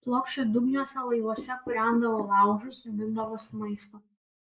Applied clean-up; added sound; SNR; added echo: neural mask model Resemble Enhance denoiser.